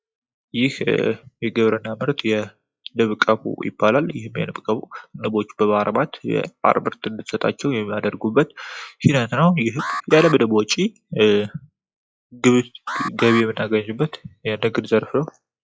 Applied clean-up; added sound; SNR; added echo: classical method log-MMSE.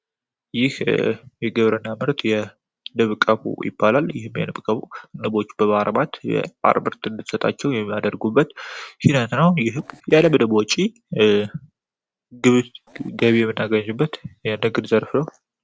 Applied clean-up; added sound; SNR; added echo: neural separator model SepFormer DNS4.